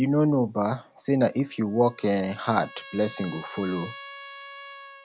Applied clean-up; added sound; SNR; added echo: none; Trumpet; 18 dB; none.